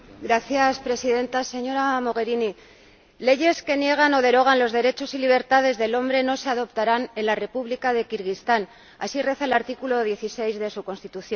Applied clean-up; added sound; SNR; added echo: none; none; none; none.